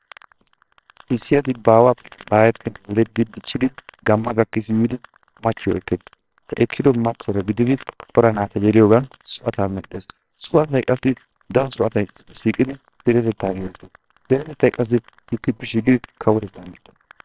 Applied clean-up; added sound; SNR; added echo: neural separator model SepFormer WHAMR!.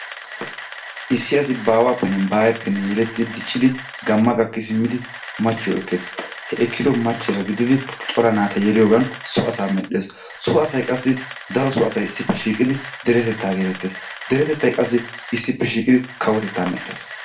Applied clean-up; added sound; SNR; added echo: none; Camera; 14 dB; reverberation time 0.3 s.